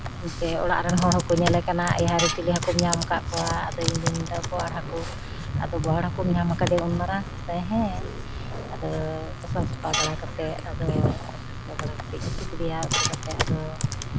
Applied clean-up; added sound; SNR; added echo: none; Tools + Computer keyboard; 4 dB; none.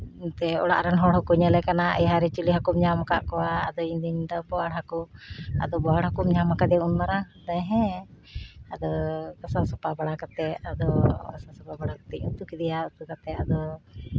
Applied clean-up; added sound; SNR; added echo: none; none; none; none.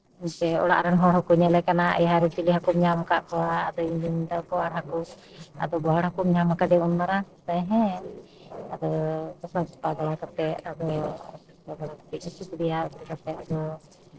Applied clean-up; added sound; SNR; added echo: neural separator model SepFormer DNS4.